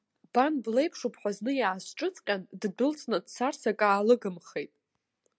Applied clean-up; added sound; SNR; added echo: none; none; none; none.